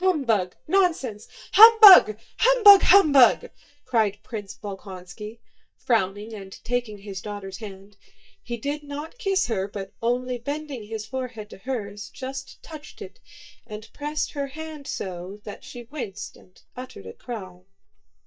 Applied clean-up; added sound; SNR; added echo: neural mask model DeepFilterNet 3.